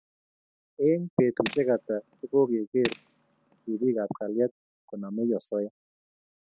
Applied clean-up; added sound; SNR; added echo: none; Tools; 12 dB; none.